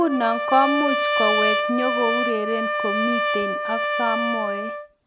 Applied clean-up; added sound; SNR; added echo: none; Trumpet; -1 dB; none.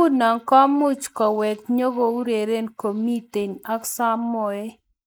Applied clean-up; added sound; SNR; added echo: neural mask model Resemble Enhance denoiser.